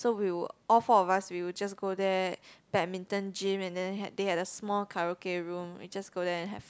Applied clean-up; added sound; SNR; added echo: none; none; none; none.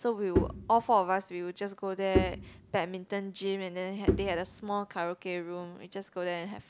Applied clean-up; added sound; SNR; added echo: none; Bowed string instrument; 3 dB; none.